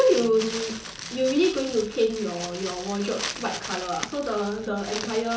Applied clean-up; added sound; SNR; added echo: none; Crumpling, crinkling; 11 dB; reverberation time 0.8 s.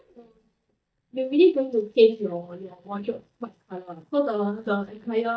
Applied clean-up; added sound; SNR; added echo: neural mask model DeepFilterNet 3.